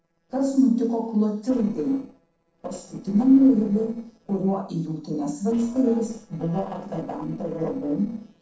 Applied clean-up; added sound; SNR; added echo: neural separator model SepFormer DNS4.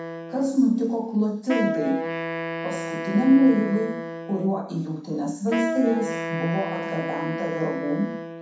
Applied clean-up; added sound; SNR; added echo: none; Wind instrument, woodwind instrument; 6 dB; reverberation time 0.6 s.